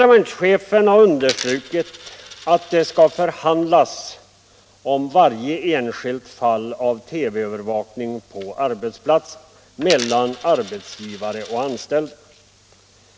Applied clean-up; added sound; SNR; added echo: none; Coin (dropping); 14 dB; none.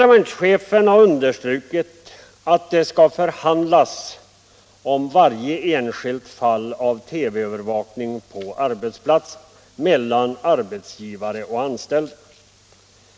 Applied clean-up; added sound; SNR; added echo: none; none; none; none.